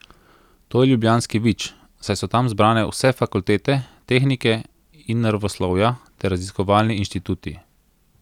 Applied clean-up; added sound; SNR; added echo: none; none; none; none.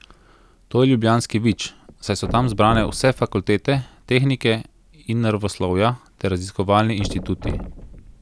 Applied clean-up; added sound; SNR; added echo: none; Thump, thud; 14 dB; none.